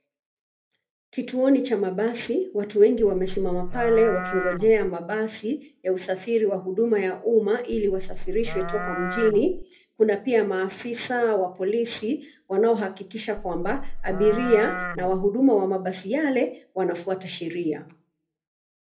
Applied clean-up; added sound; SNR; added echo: none; Livestock, farm animals, working animals; 5 dB; reverberation time 0.3 s.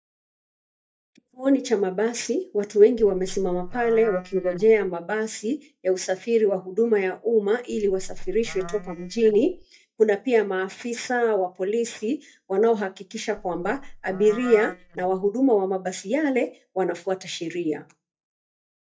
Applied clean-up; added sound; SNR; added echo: neural mask model DeepFilterNet 3.